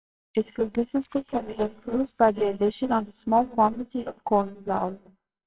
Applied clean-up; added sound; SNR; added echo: neural separator model SepFormer WHAMR!.